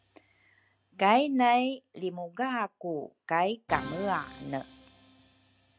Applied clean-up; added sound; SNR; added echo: none; Musical instrument; 18 dB; none.